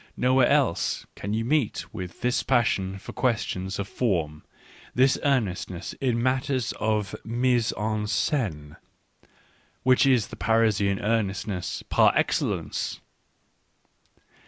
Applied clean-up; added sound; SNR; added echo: none; none; none; none.